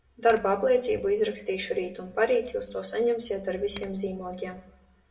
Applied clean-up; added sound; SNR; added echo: none; Finger snapping; 16 dB; reverberation time 0.5 s.